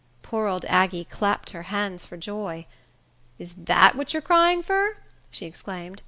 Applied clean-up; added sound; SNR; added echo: none; none; none; none.